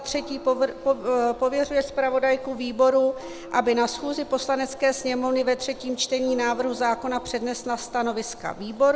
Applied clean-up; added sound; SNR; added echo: none; Gong; 20 dB; none.